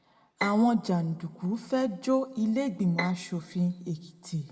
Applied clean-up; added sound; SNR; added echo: none; Bowed string instrument; 11 dB; reverberation time 1.2 s.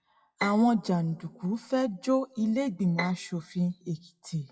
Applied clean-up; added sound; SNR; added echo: classical method WPE with log-MMSE.